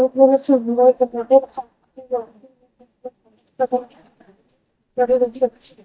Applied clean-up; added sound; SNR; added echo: neural mask model DeepFilterNet 3.